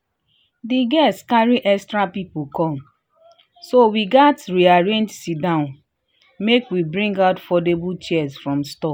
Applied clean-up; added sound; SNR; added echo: none; none; none; none.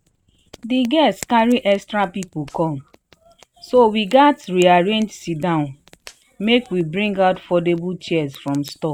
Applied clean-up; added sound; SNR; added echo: neural mask model RNNoise.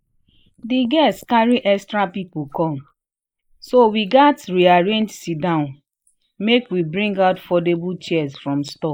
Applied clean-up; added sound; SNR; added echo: neural mask model Resemble Enhance denoiser.